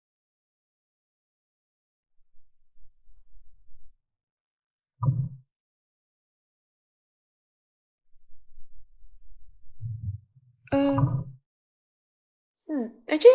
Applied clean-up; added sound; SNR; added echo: neural mask model Resemble Enhance denoiser.